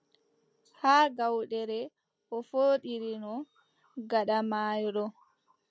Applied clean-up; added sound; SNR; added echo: none; none; none; none.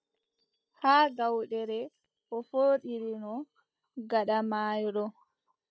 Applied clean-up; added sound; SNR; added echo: neural mask model DeepFilterNet 3.